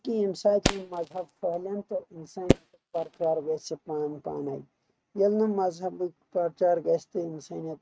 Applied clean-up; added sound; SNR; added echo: neural mask model RNNoise.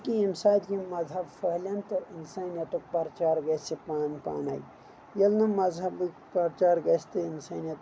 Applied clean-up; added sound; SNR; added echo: none; none; none; none.